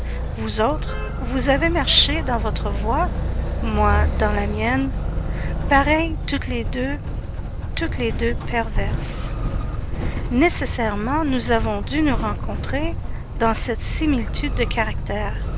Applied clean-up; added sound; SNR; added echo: none; Motor vehicle (road); 0 dB; none.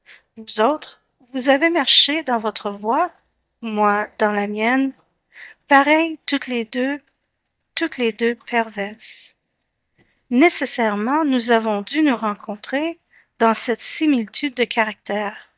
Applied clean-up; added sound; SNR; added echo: neural mask model DeepFilterNet 3.